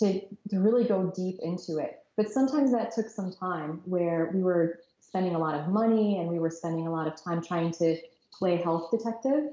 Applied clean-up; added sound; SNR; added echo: none; none; none; none.